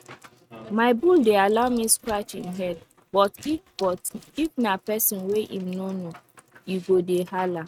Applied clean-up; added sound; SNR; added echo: neural mask model RNNoise.